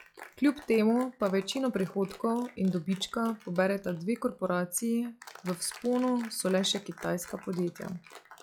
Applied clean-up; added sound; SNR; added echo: classical method log-MMSE.